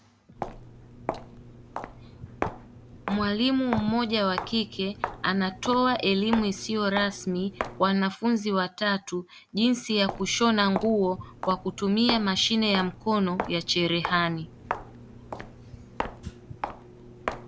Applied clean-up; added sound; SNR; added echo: none; Walk, footsteps; 11 dB; none.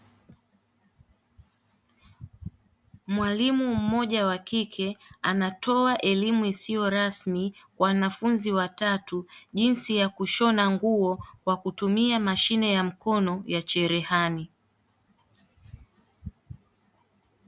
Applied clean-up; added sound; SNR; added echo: none; none; none; none.